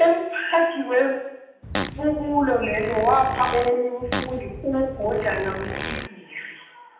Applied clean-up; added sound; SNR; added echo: none; Fart; 8 dB; reverberation time 0.8 s.